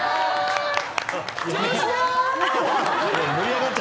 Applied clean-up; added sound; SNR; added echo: none; none; none; none.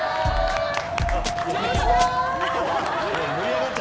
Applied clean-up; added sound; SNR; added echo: none; Wind + Drum kit; 0 dB; none.